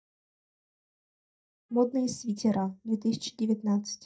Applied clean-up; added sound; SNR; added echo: neural mask model DeepFilterNet 3.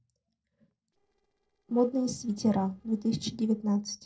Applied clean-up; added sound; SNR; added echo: neural separator model SepFormer DNS4.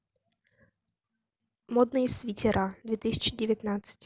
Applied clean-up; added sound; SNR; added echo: none; none; none; none.